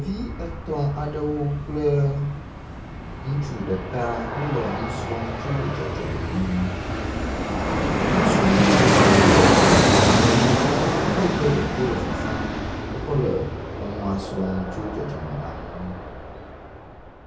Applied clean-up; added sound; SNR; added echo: none; Fixed-wing aircraft, airplane; -4 dB; reverberation time 0.3 s.